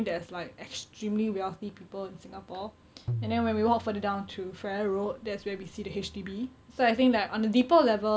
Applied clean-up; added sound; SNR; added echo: none; Tabla; 11 dB; none.